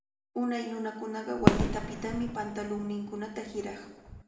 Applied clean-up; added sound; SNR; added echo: none; Fireworks; -3 dB; reverberation time 1.0 s.